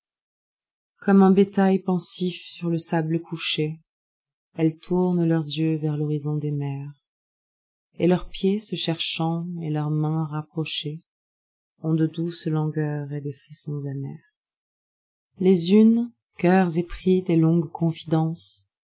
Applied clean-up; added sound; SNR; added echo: none; none; none; none.